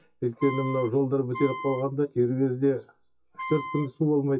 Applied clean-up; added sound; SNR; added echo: classical method WPE with log-MMSE.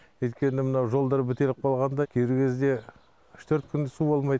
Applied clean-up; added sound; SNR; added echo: none; none; none; none.